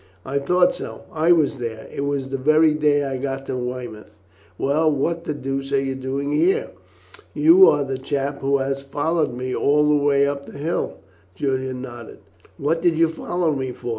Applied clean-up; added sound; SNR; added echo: none; none; none; none.